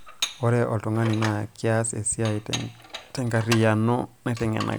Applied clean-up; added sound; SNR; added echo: none; Dishes, pots, and pans; 12 dB; none.